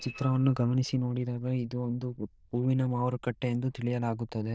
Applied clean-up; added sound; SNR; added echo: neural diffusion model UNIVERSE++.